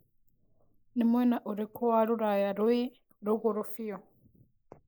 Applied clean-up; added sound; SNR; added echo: neural mask model Resemble Enhance denoiser.